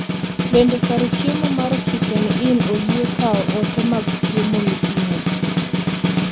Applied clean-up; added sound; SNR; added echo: none; Snare drum; -2 dB; none.